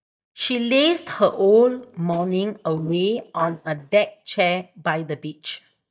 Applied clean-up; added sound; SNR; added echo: neural mask model DeepFilterNet 3.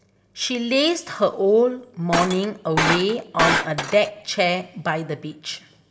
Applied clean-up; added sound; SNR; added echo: none; Shatter; 2 dB; reverberation time 0.6 s.